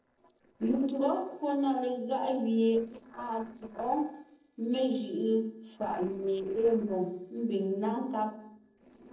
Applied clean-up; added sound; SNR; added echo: neural separator model SepFormer DNS4.